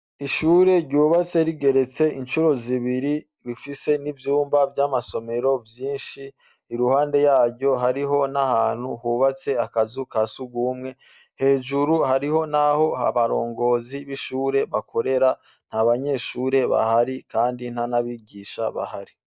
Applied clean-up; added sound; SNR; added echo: none; none; none; none.